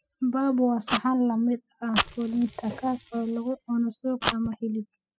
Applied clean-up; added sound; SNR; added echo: classical method spectral subtraction.